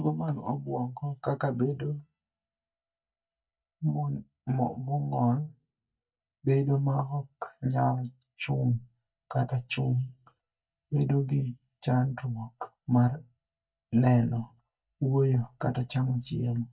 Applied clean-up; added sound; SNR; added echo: neural mask model DeepFilterNet 3.